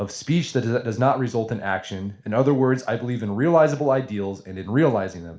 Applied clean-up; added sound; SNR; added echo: none; none; none; reverberation time 0.4 s.